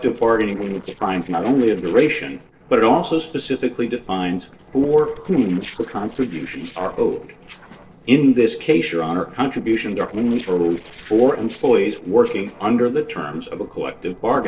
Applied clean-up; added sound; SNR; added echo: neural separator model SepFormer DNS4.